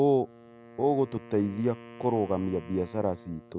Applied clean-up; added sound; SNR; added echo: none; Wind instrument, woodwind instrument; 19 dB; none.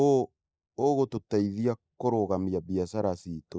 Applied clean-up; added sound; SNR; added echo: neural mask model Resemble Enhance denoiser.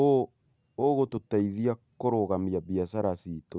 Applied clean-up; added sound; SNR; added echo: none; none; none; none.